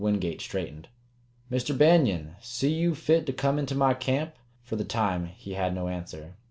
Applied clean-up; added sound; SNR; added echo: none; none; none; none.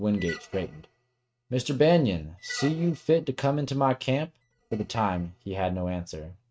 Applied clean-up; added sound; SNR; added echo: neural mask model RNNoise.